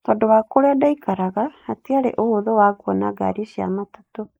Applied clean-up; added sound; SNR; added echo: neural mask model Resemble Enhance denoiser.